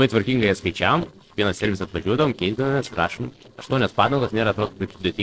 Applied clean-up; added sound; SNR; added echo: neural separator model SepFormer DNS4.